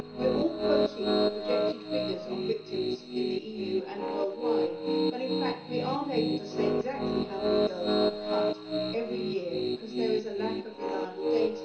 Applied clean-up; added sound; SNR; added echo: none; Piano; -5 dB; reverberation time 0.7 s.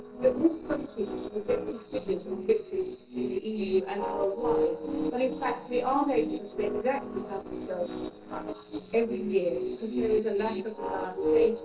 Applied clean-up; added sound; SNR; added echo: neural separator model SepFormer DNS4.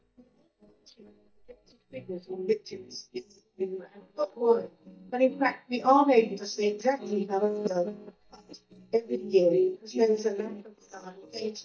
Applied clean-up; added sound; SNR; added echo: neural mask model DeepFilterNet 3.